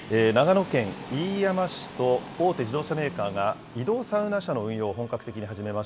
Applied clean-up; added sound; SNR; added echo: none; none; none; none.